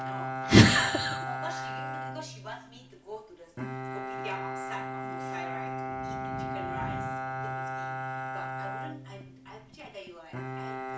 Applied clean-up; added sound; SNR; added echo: none; Bowed string instrument; 4 dB; reverberation time 0.6 s.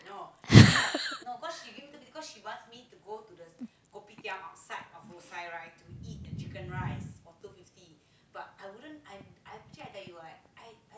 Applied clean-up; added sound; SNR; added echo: none; none; none; none.